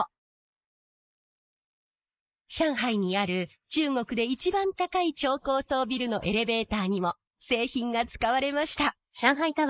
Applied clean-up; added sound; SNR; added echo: neural mask model Resemble Enhance denoiser.